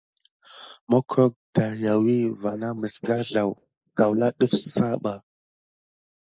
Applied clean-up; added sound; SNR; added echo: neural mask model Resemble Enhance denoiser.